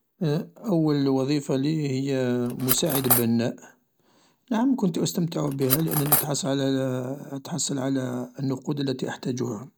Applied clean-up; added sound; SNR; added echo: none; Cutlery, silverware; 1 dB; none.